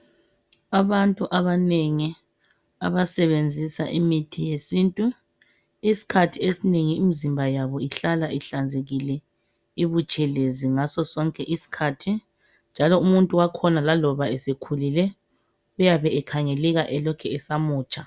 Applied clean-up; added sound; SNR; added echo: none; none; none; none.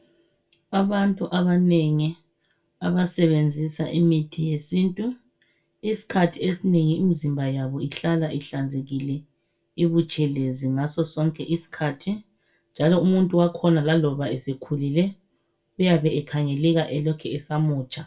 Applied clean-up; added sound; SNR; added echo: none; none; none; reverberation time 0.2 s.